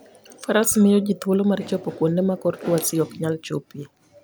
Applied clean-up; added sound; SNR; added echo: none; none; none; none.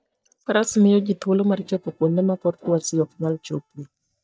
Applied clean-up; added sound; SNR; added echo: neural mask model DeepFilterNet 3.